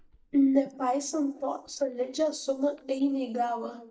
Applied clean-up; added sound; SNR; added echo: neural mask model DeepFilterNet 3.